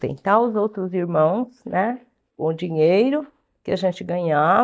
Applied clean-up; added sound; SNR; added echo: neural mask model DeepFilterNet 3.